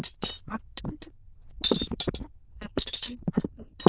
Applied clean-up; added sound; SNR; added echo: neural diffusion model UNIVERSE++.